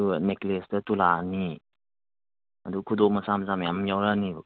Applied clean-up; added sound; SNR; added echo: none; none; none; none.